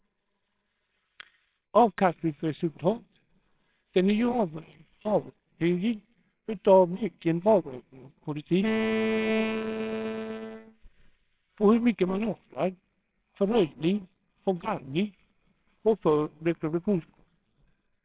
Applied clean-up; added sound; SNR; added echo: neural separator model SepFormer WHAMR!.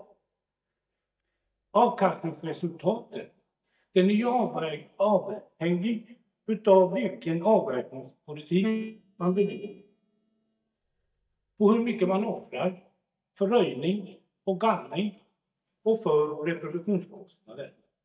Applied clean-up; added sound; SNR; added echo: neural mask model DeepFilterNet 3.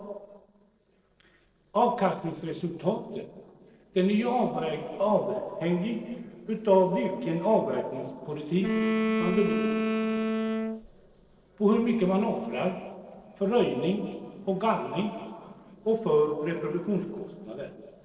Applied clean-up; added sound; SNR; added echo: neural separator model SepFormer DNS4.